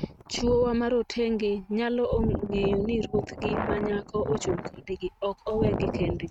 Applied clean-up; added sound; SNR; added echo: neural mask model RNNoise.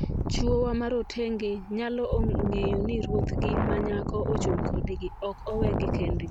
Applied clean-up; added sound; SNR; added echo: none; Wind; -1 dB; none.